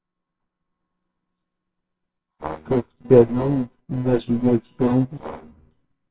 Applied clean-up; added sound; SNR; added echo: neural separator model SepFormer WHAMR!.